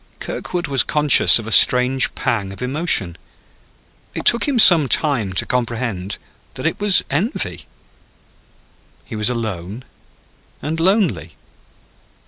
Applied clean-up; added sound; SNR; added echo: none; none; none; none.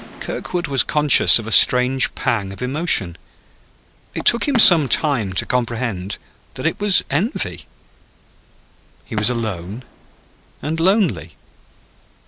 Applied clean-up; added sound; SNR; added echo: none; Fireworks; 18 dB; none.